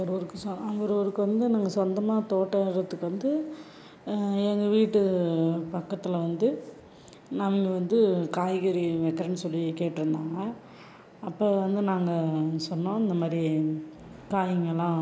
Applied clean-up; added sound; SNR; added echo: none; none; none; none.